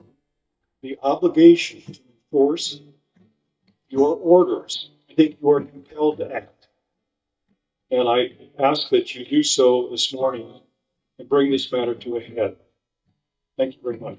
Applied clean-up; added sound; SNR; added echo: neural mask model DeepFilterNet 3.